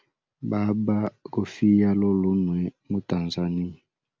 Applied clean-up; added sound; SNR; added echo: none; none; none; none.